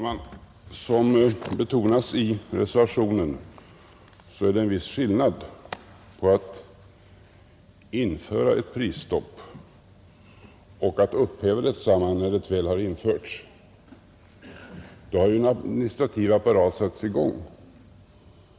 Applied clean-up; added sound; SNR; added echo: none; none; none; none.